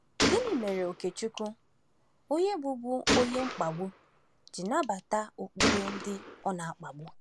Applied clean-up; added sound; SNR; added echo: none; Gunshot, gunfire; 2 dB; none.